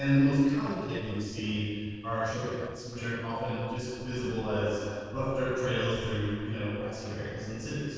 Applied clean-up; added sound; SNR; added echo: neural separator model SepFormer DNS4.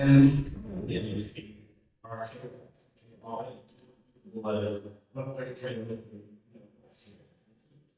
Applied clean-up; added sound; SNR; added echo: neural mask model DeepFilterNet 3.